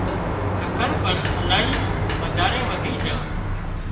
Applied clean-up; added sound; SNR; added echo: none; Sliding door; -4 dB; reverberation time 0.7 s.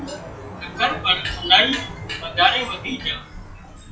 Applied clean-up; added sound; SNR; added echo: classical method WPE with log-MMSE.